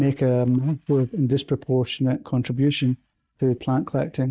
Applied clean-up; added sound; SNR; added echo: neural mask model DeepFilterNet 3.